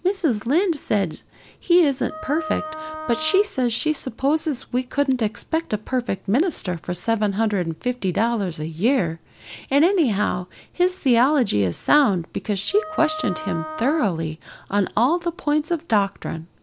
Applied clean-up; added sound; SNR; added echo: none; Wind instrument, woodwind instrument; 11 dB; none.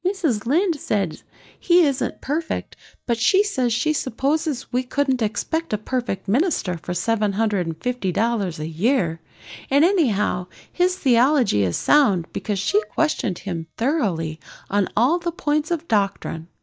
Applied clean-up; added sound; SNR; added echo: neural mask model DeepFilterNet 3.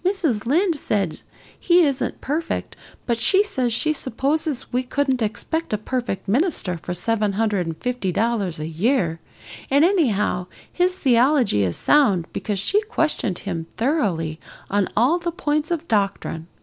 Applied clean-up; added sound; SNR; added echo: none; none; none; none.